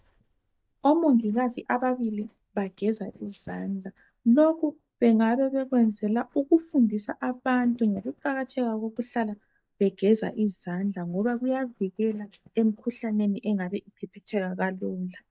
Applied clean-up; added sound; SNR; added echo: neural mask model DeepFilterNet 3.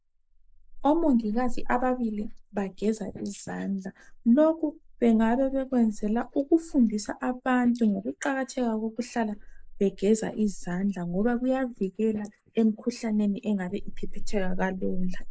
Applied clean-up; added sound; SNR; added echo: neural mask model Resemble Enhance denoiser.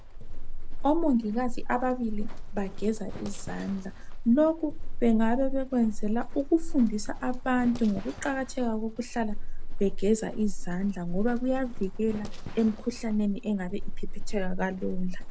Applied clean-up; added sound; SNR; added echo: none; Livestock, farm animals, working animals; 1 dB; none.